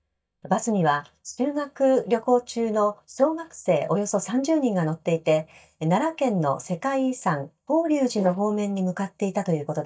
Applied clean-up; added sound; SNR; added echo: neural mask model DeepFilterNet 3.